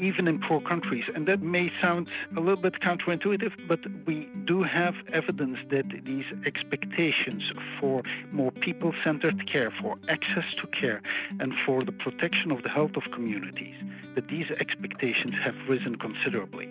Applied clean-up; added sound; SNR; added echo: none; Acoustic guitar; 11 dB; none.